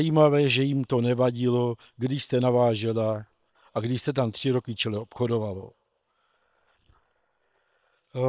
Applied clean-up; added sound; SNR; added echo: neural separator model SepFormer WHAM!.